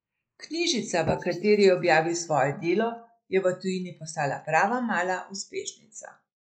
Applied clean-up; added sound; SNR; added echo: neural mask model Resemble Enhance denoiser.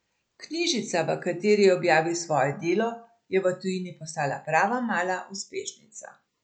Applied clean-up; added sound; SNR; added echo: none; none; none; none.